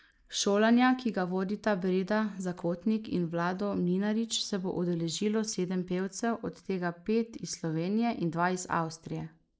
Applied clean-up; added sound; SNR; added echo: neural mask model Resemble Enhance denoiser.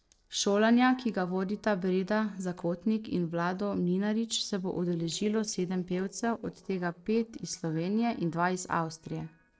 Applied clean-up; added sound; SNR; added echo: neural separator model SepFormer DNS4.